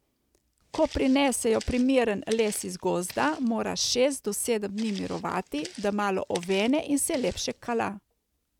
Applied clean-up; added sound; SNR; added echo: none; Walk, footsteps; 19 dB; none.